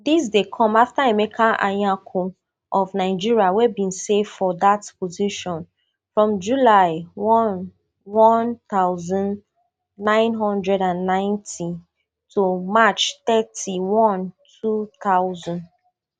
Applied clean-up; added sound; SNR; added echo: none; none; none; none.